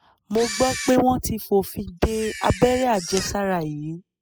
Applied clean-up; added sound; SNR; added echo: classical method spectral subtraction.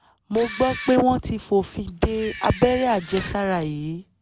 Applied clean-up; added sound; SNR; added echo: none; Camera; 11 dB; none.